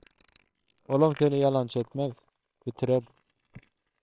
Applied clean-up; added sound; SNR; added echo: neural separator model SepFormer WHAMR!.